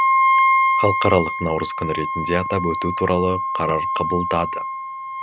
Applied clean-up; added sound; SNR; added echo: none; Wind instrument, woodwind instrument; -2 dB; none.